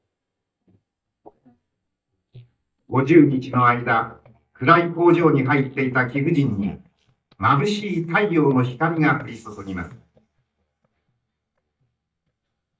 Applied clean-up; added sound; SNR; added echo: neural mask model DeepFilterNet 3.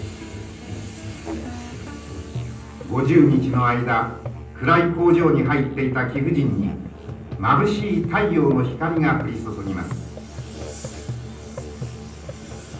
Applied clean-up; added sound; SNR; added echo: none; Musical instrument; 12 dB; reverberation time 0.6 s.